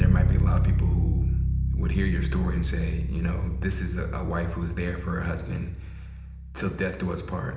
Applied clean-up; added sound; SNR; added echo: none; Bass guitar; -4 dB; reverberation time 0.8 s.